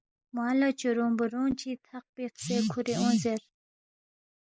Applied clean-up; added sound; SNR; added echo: neural mask model Resemble Enhance denoiser.